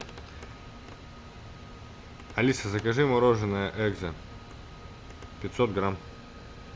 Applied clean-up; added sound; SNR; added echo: none; none; none; none.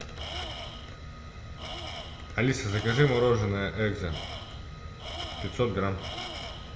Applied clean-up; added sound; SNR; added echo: none; Tools; 12 dB; reverberation time 1.0 s.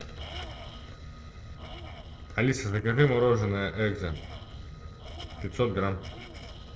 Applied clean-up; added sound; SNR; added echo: neural separator model SepFormer DNS4.